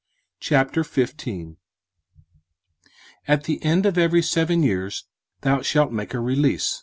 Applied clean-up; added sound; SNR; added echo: none; none; none; none.